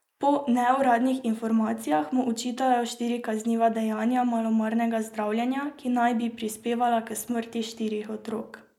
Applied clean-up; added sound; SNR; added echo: neural mask model Resemble Enhance denoiser.